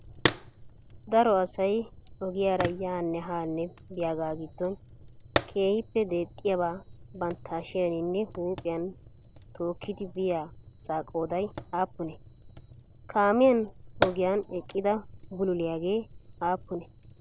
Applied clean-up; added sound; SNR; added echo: none; Fire; 8 dB; none.